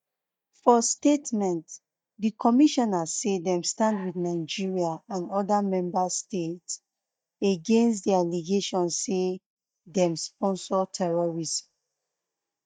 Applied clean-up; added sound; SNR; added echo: neural mask model DeepFilterNet 3.